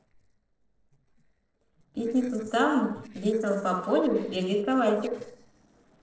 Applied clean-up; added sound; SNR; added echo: neural separator model SepFormer DNS4.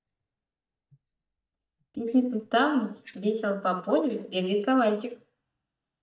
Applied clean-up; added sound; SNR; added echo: neural mask model DeepFilterNet 3.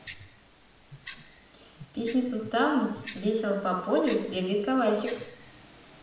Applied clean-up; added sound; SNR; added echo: none; Tick-tock; 10 dB; reverberation time 0.8 s.